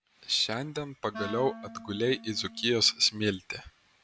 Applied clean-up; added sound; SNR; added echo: none; Wind instrument, woodwind instrument; 15 dB; none.